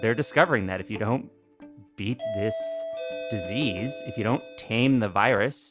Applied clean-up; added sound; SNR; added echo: none; Doorbell; 11 dB; none.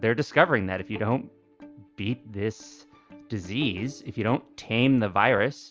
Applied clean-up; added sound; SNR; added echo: none; none; none; none.